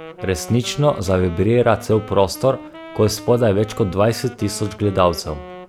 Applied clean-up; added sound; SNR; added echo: none; Wind instrument, woodwind instrument; 17 dB; none.